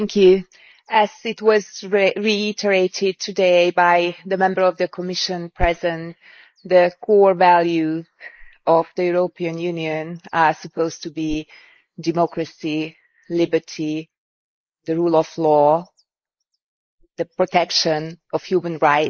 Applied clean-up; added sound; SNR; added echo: neural mask model Resemble Enhance denoiser.